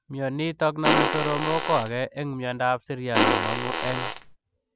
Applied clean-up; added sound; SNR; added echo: none; Fart; -3 dB; none.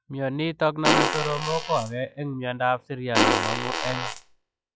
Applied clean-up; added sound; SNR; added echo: classical method log-MMSE.